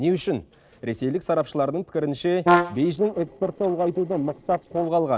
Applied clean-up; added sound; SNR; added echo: neural separator model SepFormer DNS4.